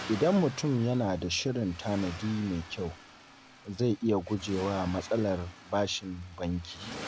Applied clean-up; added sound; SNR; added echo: none; Accelerating, revving, vroom; 15 dB; none.